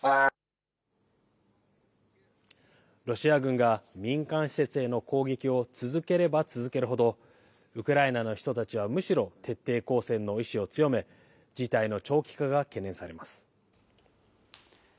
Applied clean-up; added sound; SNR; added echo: none; none; none; none.